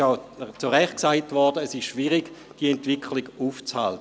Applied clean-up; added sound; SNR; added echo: none; none; none; none.